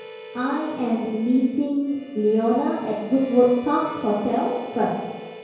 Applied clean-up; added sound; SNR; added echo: none; Harmonica; 18 dB; reverberation time 1.2 s.